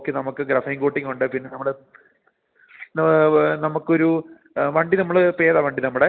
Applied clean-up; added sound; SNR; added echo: none; none; none; none.